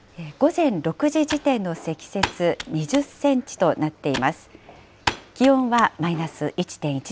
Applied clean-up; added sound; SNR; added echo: none; Computer keyboard; 12 dB; none.